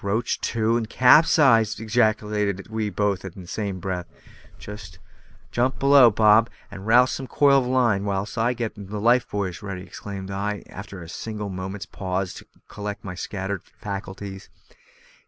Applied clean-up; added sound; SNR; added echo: none; none; none; none.